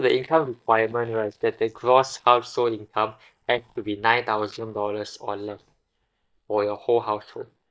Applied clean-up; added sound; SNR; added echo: neural mask model DeepFilterNet 3.